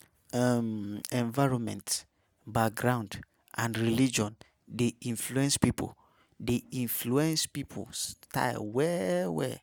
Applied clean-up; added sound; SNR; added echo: none; none; none; none.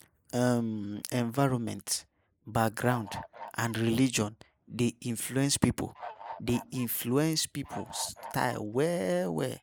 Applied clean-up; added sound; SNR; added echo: neural mask model Resemble Enhance denoiser.